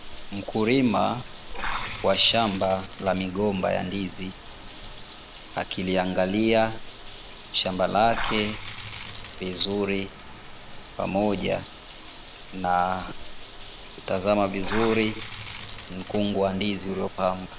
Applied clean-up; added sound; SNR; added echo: none; Bathtub (filling or washing) / Water; 10 dB; none.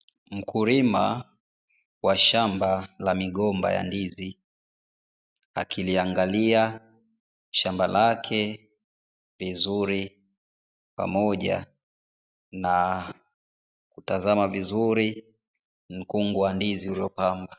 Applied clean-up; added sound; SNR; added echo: none; none; none; none.